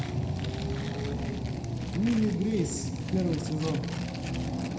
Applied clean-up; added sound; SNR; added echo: none; Tearing; 16 dB; reverberation time 0.7 s.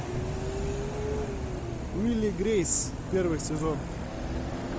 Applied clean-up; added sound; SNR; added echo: none; none; none; none.